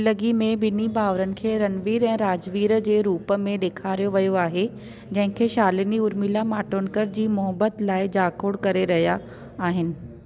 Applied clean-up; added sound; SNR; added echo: none; none; none; none.